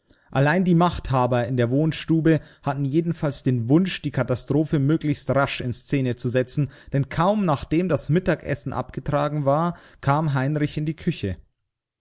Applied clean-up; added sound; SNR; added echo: none; none; none; none.